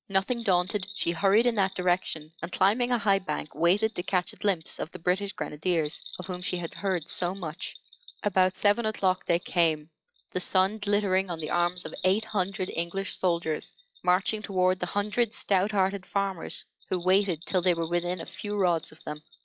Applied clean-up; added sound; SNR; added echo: classical method log-MMSE.